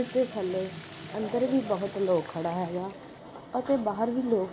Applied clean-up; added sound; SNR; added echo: none; Sink (filling or washing) / Water tap, faucet; 15 dB; reverberation time 0.3 s.